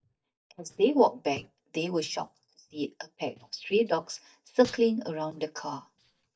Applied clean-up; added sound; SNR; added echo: neural mask model DeepFilterNet 3.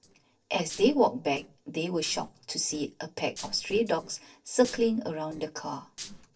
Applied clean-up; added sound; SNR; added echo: neural separator model SepFormer DNS4.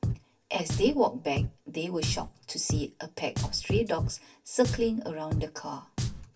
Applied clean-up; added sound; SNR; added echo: none; Drum; 3 dB; reverberation time 0.2 s.